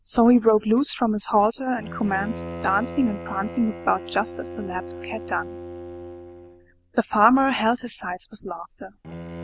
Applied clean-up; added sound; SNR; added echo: none; Bowed string instrument; 14 dB; none.